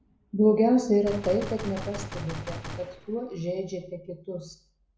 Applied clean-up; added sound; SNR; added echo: none; Gunshot, gunfire; 11 dB; none.